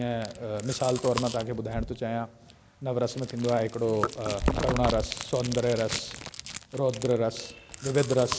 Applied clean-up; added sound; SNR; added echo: none; Chewing, mastication; 7 dB; none.